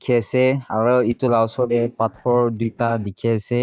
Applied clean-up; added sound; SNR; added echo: neural mask model DeepFilterNet 3.